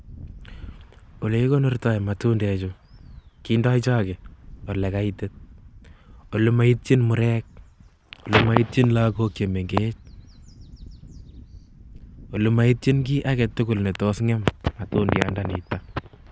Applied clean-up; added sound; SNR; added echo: none; Wind / Bird; 20 dB; none.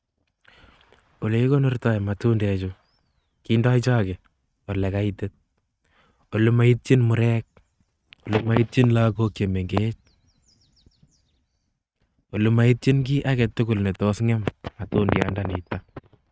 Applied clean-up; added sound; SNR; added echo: neural mask model RNNoise.